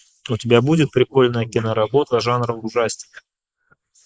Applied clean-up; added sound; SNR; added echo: neural mask model Resemble Enhance denoiser.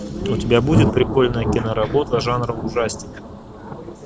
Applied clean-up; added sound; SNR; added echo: none; Thunder; 4 dB; none.